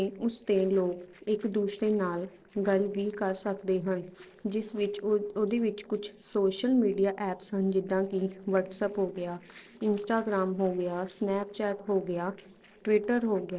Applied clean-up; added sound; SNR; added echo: neural separator model SepFormer DNS4.